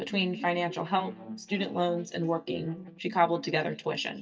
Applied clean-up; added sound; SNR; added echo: neural mask model DeepFilterNet 3.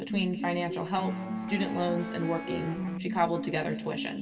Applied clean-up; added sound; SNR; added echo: none; Guitar; 11 dB; reverberation time 1.8 s.